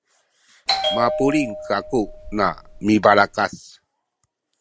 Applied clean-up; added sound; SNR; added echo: none; Bell; 5 dB; none.